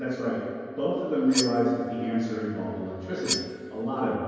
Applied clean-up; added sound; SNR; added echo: none; Cutlery, silverware; 8 dB; reverberation time 2.2 s.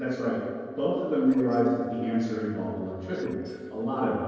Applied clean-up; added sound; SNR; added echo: neural separator model SepFormer DNS4.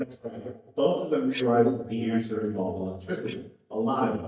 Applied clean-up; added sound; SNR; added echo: neural mask model DeepFilterNet 3.